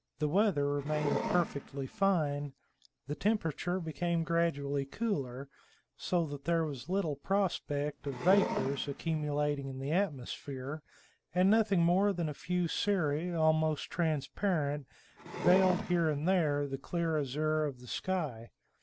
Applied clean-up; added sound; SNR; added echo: none; Wood; 6 dB; none.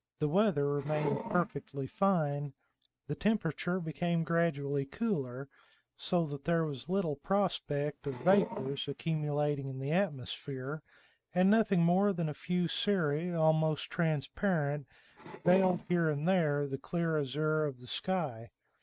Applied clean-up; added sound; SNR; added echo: neural mask model RNNoise.